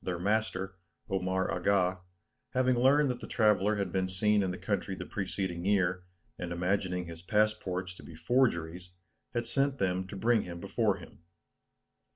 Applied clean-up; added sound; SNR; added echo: none; none; none; none.